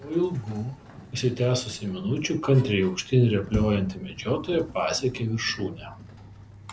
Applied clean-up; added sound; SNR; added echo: none; Sliding door; 14 dB; none.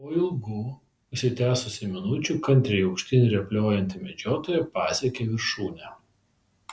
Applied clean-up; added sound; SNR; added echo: none; none; none; none.